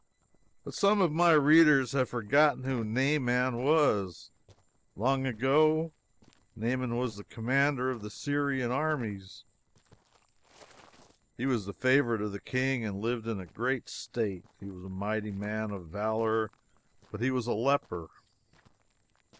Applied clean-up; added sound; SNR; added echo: neural separator model SepFormer DNS4.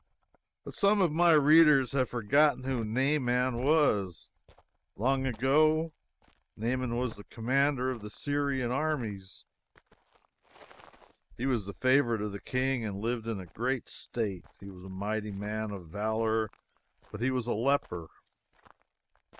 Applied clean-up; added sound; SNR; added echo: neural mask model RNNoise.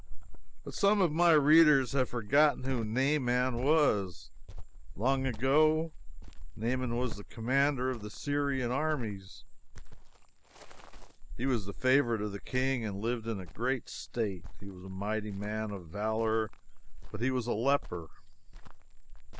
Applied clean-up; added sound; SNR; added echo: none; Cricket; 5 dB; none.